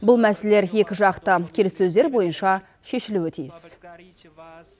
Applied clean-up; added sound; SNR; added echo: none; none; none; none.